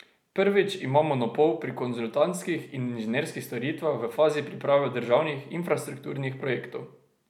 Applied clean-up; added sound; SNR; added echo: none; none; none; none.